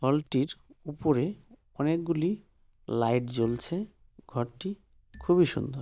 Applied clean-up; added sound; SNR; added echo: neural diffusion model UNIVERSE++.